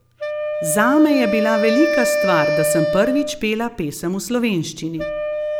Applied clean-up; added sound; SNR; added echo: none; Wind instrument, woodwind instrument; 2 dB; none.